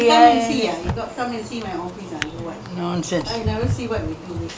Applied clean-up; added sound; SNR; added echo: none; Drawer open or close; 10 dB; none.